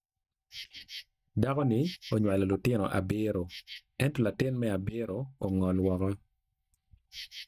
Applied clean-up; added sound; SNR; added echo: neural mask model DeepFilterNet 3.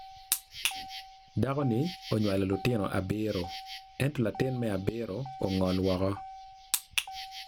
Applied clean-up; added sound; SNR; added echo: none; Insect + Motor vehicle (road); 14 dB; none.